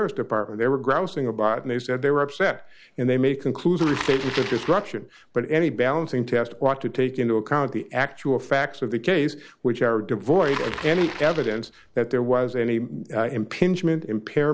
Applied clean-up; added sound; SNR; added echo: none; Bicycle; 18 dB; none.